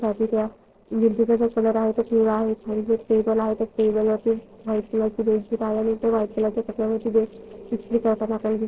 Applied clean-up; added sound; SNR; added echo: neural separator model SepFormer DNS4.